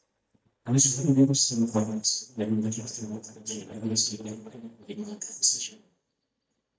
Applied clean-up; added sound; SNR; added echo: neural mask model DeepFilterNet 3.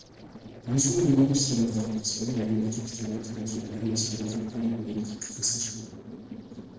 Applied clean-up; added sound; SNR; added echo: neural separator model SepFormer DNS4.